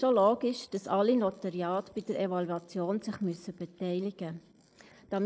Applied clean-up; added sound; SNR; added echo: neural mask model Resemble Enhance denoiser.